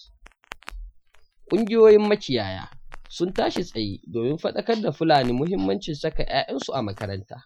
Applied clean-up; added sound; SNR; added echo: classical method Wiener filter.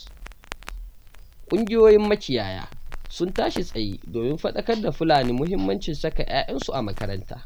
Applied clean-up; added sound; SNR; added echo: none; Crackle; 8 dB; none.